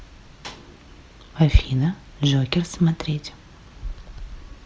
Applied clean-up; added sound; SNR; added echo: none; none; none; none.